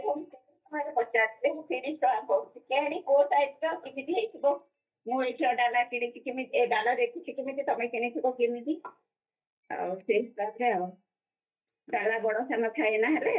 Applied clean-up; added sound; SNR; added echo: neural mask model DeepFilterNet 3.